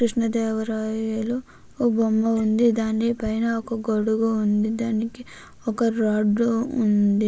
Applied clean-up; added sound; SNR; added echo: neural mask model Resemble Enhance denoiser.